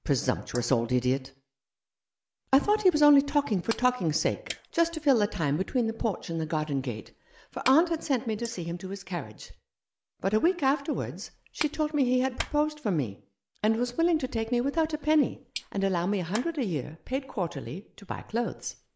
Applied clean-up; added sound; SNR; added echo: neural mask model Resemble Enhance denoiser.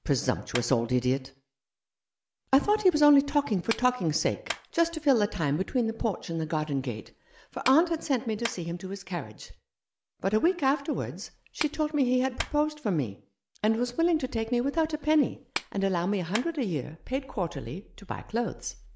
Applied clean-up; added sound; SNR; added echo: none; Clapping; 17 dB; none.